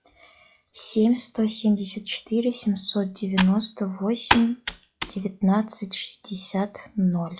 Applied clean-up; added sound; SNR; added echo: classical method log-MMSE.